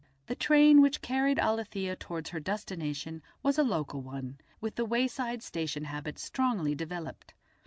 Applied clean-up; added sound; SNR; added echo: none; none; none; none.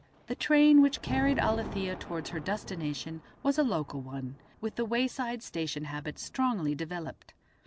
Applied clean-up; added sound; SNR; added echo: none; Thunder; 14 dB; none.